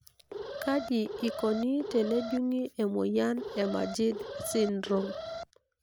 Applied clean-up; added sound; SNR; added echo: none; Alarm; 9 dB; none.